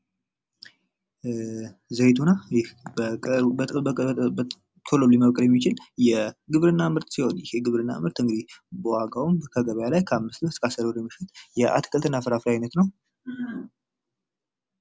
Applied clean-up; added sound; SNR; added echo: none; none; none; none.